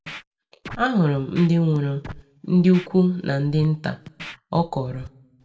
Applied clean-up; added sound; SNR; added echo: none; Scratching (performance technique); 19 dB; reverberation time 0.3 s.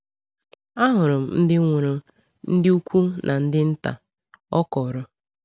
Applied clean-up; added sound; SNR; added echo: none; none; none; none.